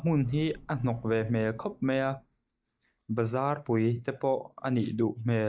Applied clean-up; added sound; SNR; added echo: neural mask model DeepFilterNet 3.